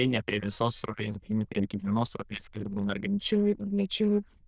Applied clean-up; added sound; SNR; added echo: neural diffusion model UNIVERSE++.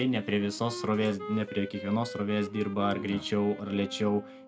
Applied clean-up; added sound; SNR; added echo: none; Wind instrument, woodwind instrument; 13 dB; none.